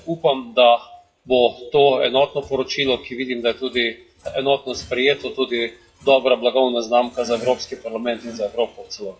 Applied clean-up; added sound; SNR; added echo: classical method WPE with log-MMSE.